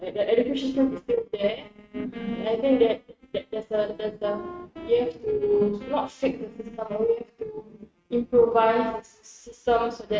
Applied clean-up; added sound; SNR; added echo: neural mask model RNNoise.